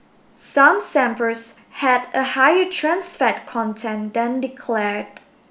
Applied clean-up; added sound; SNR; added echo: none; none; none; none.